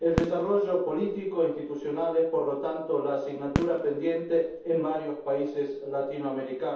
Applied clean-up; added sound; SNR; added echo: none; Fireworks; 11 dB; reverberation time 0.7 s.